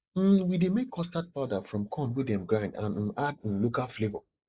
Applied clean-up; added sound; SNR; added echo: neural mask model Resemble Enhance denoiser.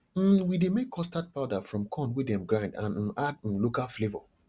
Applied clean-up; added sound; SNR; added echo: none; none; none; none.